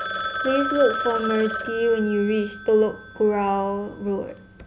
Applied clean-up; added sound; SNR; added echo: none; Telephone; 8 dB; none.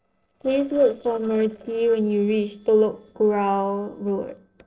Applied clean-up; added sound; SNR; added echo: neural separator model SepFormer DNS4.